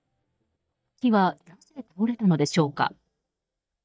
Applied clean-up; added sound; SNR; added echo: neural mask model DeepFilterNet 3.